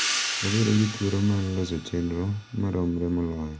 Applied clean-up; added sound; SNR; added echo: none; Hi-hat; 8 dB; none.